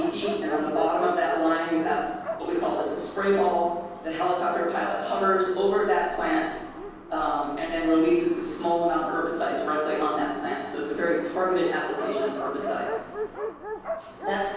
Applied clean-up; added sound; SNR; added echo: none; Dog; 11 dB; reverberation time 1.3 s.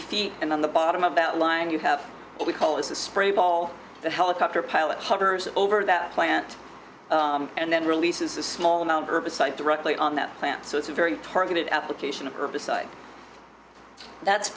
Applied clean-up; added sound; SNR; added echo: none; none; none; none.